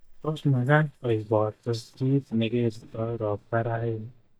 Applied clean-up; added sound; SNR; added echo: neural mask model DeepFilterNet 3.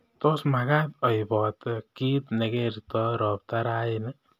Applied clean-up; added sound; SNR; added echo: none; none; none; none.